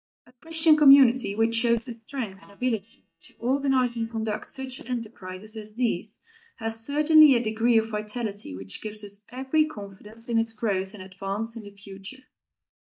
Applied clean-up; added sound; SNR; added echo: neural mask model DeepFilterNet 3.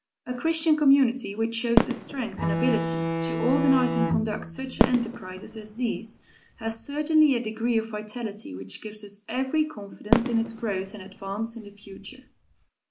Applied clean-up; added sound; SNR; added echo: none; Bowed string instrument + Fireworks; 2 dB; none.